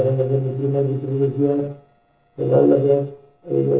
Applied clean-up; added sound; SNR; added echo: neural separator model SepFormer DNS4.